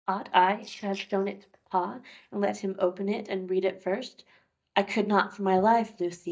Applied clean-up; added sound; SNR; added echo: neural mask model DeepFilterNet 3.